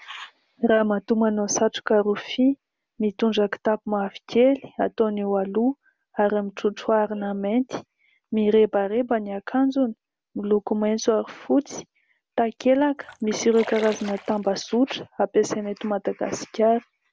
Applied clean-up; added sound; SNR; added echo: none; Splash, splatter; 16 dB; none.